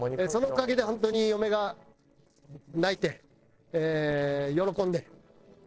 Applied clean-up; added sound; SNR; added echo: neural separator model SepFormer DNS4.